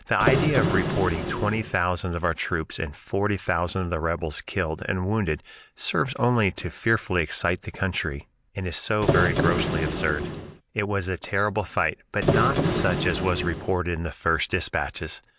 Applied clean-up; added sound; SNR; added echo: none; Printer; -1 dB; none.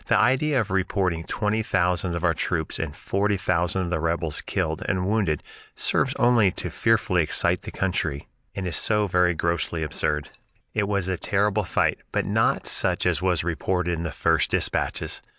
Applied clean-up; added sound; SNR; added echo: none; none; none; none.